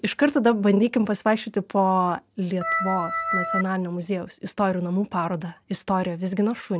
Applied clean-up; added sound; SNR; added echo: none; Organ; 2 dB; none.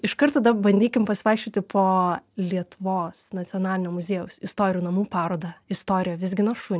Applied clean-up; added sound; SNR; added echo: none; none; none; none.